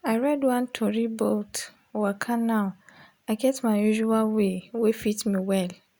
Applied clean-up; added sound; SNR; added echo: none; none; none; none.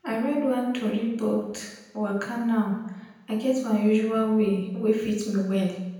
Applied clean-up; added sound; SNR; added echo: none; none; none; reverberation time 0.9 s.